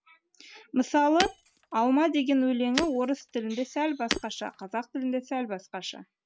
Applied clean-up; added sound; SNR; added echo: none; Shatter; 10 dB; none.